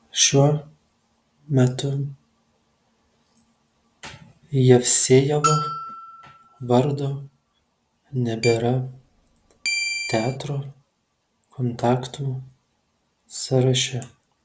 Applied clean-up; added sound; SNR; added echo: none; Keyboard (musical) + Bell; 6 dB; none.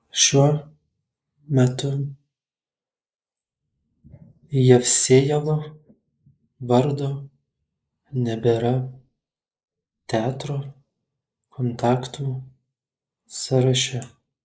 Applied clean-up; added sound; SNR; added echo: neural mask model Resemble Enhance denoiser.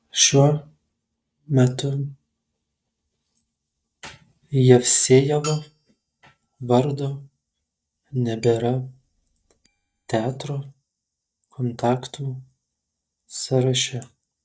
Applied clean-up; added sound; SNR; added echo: neural mask model DeepFilterNet 3.